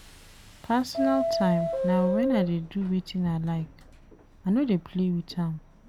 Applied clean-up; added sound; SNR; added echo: none; Subway, metro, underground; 5 dB; none.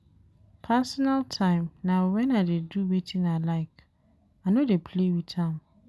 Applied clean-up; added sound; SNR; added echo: none; none; none; none.